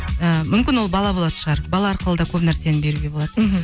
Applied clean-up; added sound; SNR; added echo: none; none; none; none.